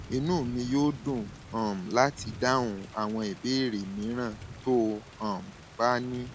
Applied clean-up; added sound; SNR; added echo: none; Thunder / Rain; 15 dB; none.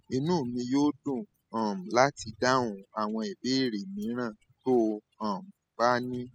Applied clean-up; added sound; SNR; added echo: classical method spectral subtraction.